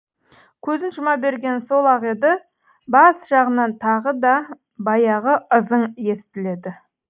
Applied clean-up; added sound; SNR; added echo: neural mask model Resemble Enhance denoiser.